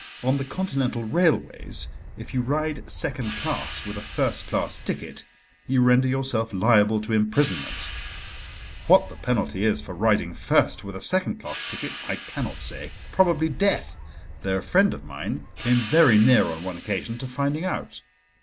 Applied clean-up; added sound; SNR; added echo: none; Cymbal + Gull, seagull / Wind; 14 dB; none.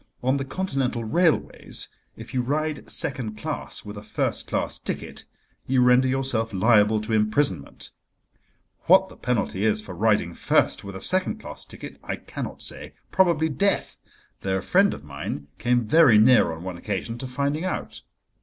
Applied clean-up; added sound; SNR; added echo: none; none; none; none.